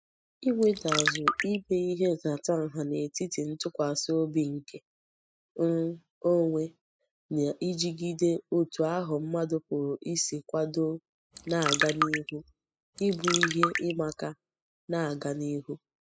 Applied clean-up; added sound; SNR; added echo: classical method spectral subtraction.